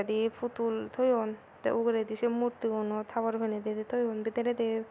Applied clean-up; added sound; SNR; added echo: none; none; none; none.